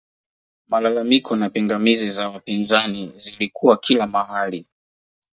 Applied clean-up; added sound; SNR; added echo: neural mask model DeepFilterNet 3.